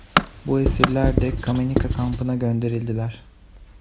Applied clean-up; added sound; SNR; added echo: none; Writing + Tools; -1 dB; none.